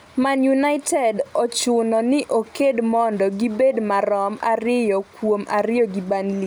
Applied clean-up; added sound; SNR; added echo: none; none; none; none.